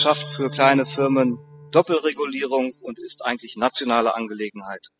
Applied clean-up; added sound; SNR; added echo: classical method spectral subtraction.